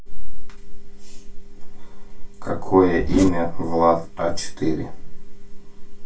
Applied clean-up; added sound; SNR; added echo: none; Zipper (clothing); 10 dB; reverberation time 0.2 s.